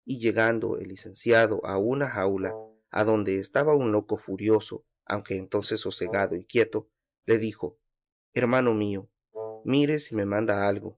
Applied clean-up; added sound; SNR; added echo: neural separator model SepFormer DNS4.